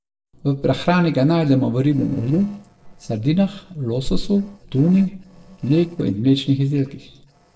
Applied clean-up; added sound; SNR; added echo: neural separator model SepFormer DNS4.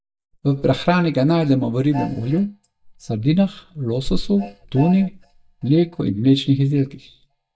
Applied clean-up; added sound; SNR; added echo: neural mask model DeepFilterNet 3.